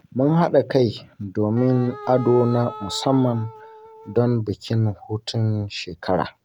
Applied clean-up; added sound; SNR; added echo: none; Wind instrument, woodwind instrument; 16 dB; none.